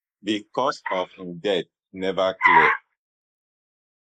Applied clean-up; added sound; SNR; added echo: neural mask model Resemble Enhance denoiser.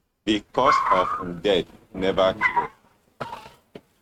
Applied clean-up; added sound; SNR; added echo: neural mask model RNNoise.